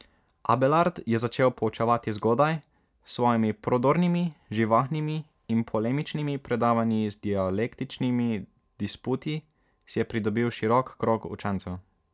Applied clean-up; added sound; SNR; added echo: none; none; none; none.